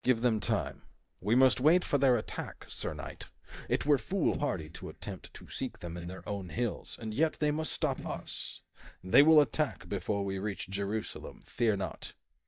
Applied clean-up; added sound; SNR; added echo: neural mask model DeepFilterNet 3.